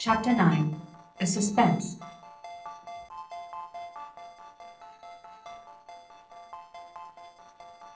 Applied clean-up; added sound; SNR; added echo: neural separator model SepFormer DNS4.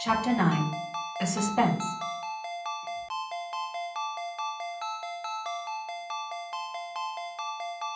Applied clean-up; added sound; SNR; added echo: none; Ringtone; 2 dB; reverberation time 0.6 s.